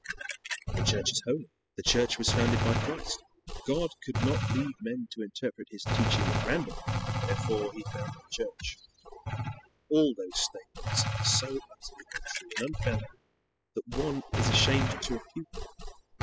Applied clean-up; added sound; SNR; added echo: classical method spectral subtraction.